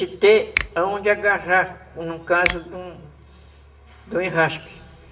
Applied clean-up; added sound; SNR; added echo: none; Finger snapping; 9 dB; reverberation time 1.4 s.